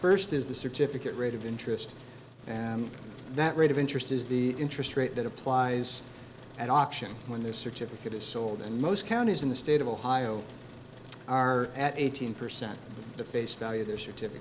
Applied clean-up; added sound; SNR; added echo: none; Truck; 17 dB; none.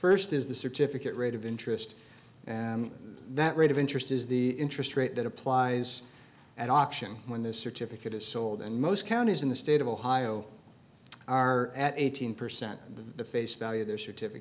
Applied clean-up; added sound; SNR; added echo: none; none; none; none.